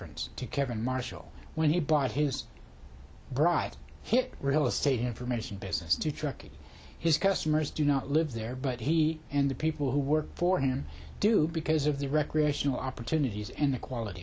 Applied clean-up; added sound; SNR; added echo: none; none; none; none.